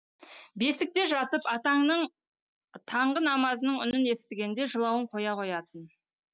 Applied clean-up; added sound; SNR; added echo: none; none; none; none.